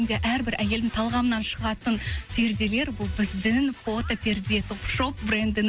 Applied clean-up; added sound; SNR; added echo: none; none; none; none.